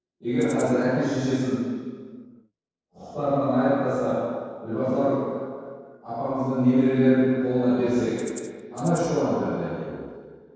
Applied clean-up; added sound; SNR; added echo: neural separator model SepFormer DNS4.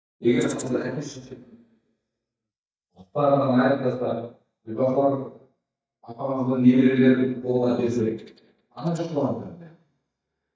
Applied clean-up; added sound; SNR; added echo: neural mask model DeepFilterNet 3.